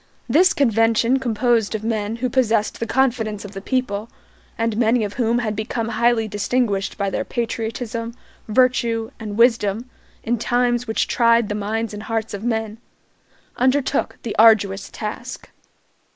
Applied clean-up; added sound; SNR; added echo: neural mask model Resemble Enhance denoiser.